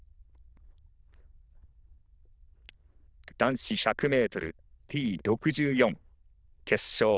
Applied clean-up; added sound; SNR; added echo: neural diffusion model UNIVERSE++.